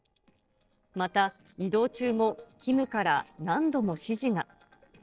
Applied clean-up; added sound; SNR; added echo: neural separator model SepFormer DNS4.